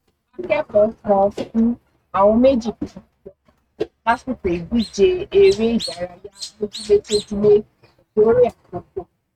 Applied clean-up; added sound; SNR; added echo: neural mask model RNNoise.